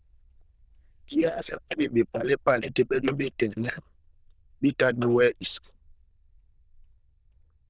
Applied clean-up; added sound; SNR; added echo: neural diffusion model UNIVERSE++.